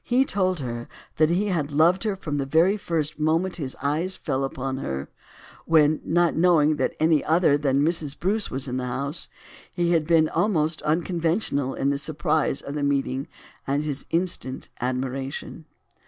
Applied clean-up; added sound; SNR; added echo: none; none; none; none.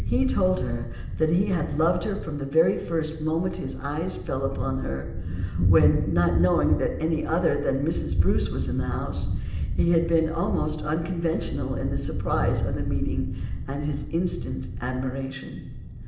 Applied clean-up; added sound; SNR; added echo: none; Thunder; 1 dB; reverberation time 0.8 s.